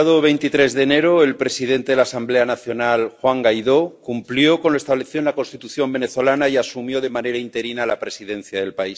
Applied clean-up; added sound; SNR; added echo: none; none; none; none.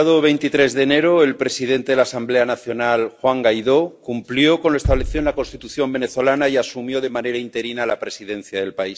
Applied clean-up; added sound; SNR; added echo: none; Bass drum; 11 dB; none.